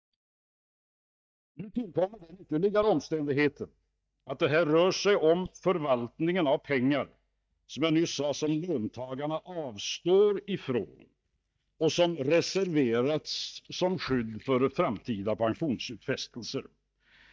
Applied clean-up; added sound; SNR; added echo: neural mask model DeepFilterNet 3.